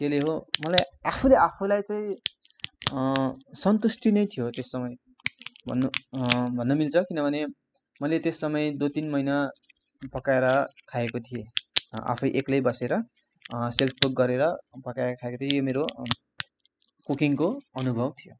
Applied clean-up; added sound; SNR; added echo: classical method spectral subtraction.